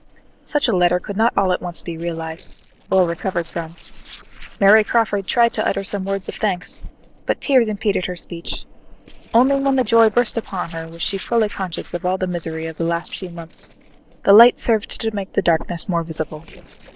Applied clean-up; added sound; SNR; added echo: neural separator model SepFormer DNS4.